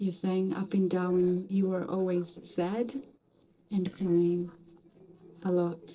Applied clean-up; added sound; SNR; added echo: neural separator model SepFormer DNS4.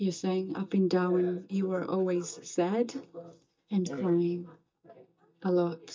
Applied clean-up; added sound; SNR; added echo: neural mask model DeepFilterNet 3.